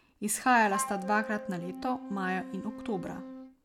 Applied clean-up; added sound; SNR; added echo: none; Wind instrument, woodwind instrument; 10 dB; none.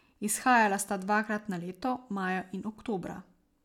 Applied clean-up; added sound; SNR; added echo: none; none; none; none.